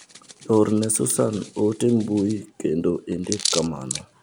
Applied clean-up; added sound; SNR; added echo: none; Hands; 12 dB; none.